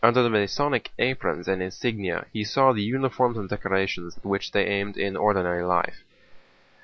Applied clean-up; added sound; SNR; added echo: none; none; none; none.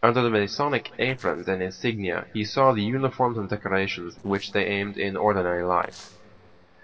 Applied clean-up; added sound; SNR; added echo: neural separator model SepFormer DNS4.